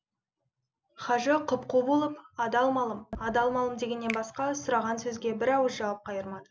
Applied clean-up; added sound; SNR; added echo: none; Finger snapping; 18 dB; none.